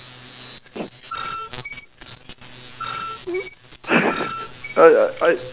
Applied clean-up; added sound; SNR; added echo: none; Screech; 12 dB; none.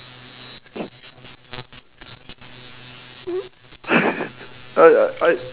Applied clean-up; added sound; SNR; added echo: none; none; none; none.